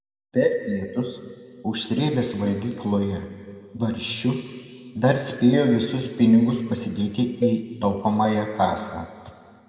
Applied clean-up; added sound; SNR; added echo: none; Cowbell; 11 dB; reverberation time 2.0 s.